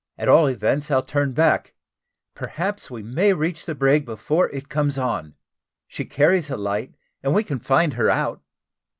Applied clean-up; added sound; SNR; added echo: none; none; none; none.